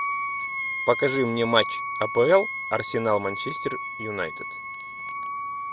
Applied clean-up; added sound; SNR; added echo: none; Wind instrument, woodwind instrument; 5 dB; none.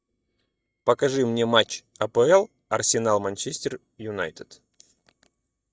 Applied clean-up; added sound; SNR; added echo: neural mask model DeepFilterNet 3.